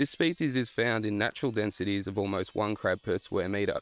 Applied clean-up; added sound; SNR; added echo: neural separator model SepFormer WHAM!.